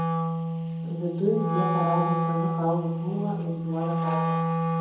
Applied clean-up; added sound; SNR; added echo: none; Wind instrument, woodwind instrument; -4 dB; reverberation time 1.9 s.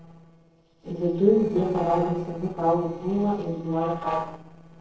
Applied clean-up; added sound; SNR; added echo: neural separator model SepFormer DNS4.